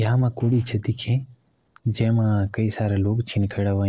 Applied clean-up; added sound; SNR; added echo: neural separator model SepFormer DNS4.